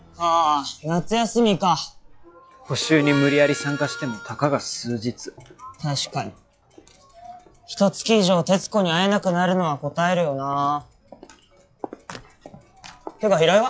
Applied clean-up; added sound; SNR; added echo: classical method log-MMSE.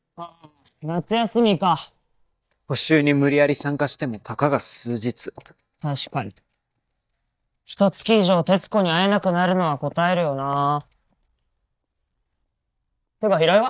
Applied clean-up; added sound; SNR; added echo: neural mask model DeepFilterNet 3.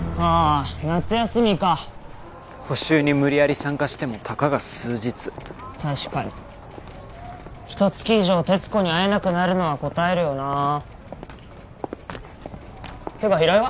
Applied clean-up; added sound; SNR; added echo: none; none; none; none.